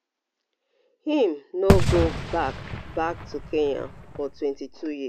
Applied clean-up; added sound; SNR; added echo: none; Fireworks; -1 dB; none.